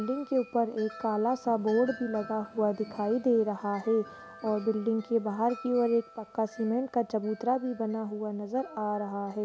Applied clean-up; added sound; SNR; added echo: none; Wind chime; 19 dB; none.